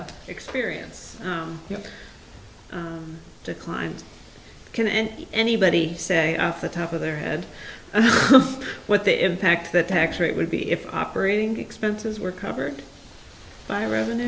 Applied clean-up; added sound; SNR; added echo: none; Snare drum; 19 dB; none.